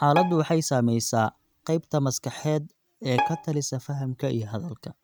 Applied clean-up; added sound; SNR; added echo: neural mask model RNNoise.